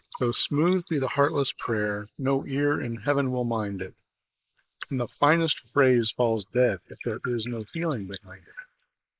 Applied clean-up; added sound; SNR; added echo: neural mask model Resemble Enhance denoiser.